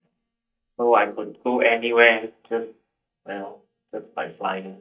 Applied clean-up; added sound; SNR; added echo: neural mask model DeepFilterNet 3.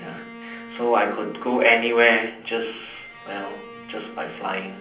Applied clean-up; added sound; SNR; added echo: none; Bowed string instrument; 17 dB; reverberation time 0.6 s.